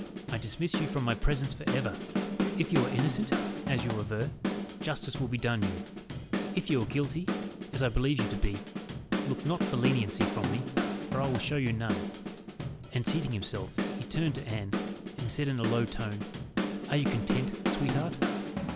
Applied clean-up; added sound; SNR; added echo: none; Drum / Drum kit; 1 dB; none.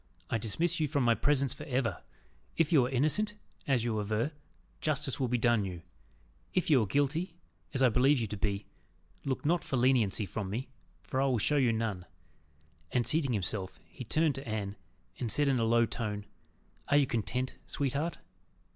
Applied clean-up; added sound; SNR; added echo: none; none; none; none.